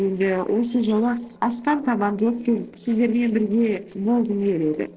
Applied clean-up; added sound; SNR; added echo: neural separator model SepFormer DNS4.